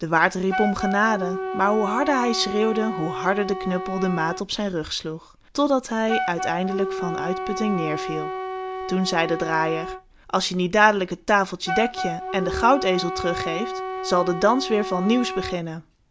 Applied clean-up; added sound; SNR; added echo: none; Wind instrument, woodwind instrument; 7 dB; none.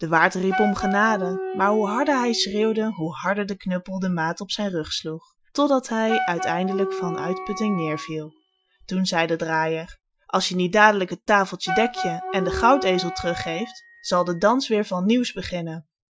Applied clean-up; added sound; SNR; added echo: classical method Wiener filter.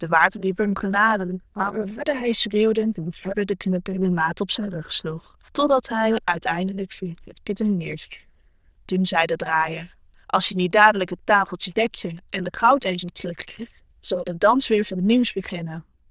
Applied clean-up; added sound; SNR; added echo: neural diffusion model UNIVERSE++.